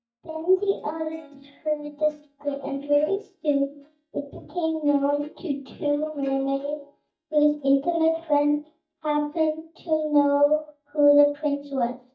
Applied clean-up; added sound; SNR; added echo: neural mask model DeepFilterNet 3.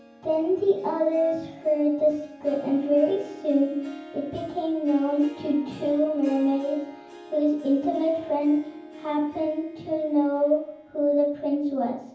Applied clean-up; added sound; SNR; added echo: none; Harp; 19 dB; reverberation time 0.9 s.